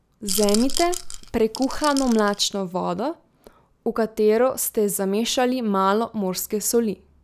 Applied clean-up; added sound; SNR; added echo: none; Rattle / Rattle (instrument); 6 dB; none.